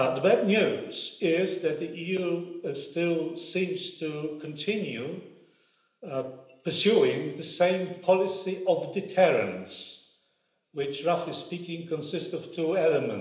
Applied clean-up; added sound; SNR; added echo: none; none; none; reverberation time 0.9 s.